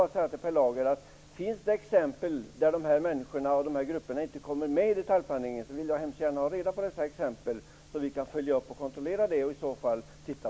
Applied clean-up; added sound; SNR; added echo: none; none; none; none.